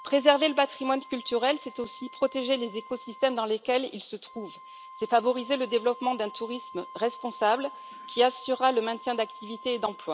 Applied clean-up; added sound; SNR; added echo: none; Wind instrument, woodwind instrument; 18 dB; none.